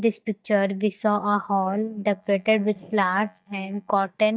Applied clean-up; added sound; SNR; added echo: neural mask model DeepFilterNet 3.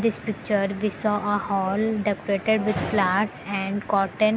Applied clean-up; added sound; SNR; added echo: none; none; none; none.